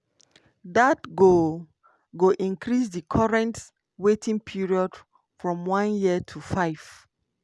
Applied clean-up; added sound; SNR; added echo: none; none; none; none.